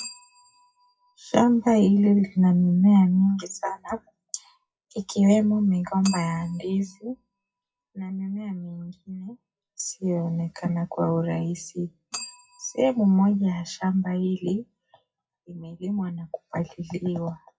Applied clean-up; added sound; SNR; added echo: classical method WPE with log-MMSE.